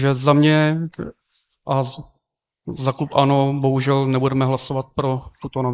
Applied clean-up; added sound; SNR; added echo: neural mask model Resemble Enhance denoiser.